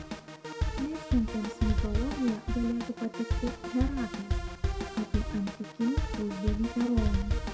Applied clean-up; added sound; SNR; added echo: none; Drum kit; -1 dB; reverberation time 0.2 s.